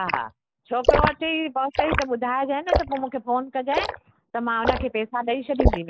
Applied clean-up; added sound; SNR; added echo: neural mask model Resemble Enhance denoiser.